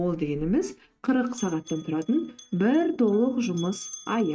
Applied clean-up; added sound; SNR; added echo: neural mask model RNNoise.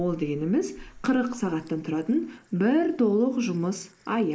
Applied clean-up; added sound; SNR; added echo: neural mask model Resemble Enhance denoiser.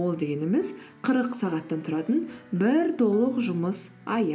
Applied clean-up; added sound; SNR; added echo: none; none; none; none.